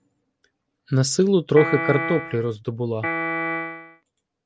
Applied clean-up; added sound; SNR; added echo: none; Piano; 4 dB; none.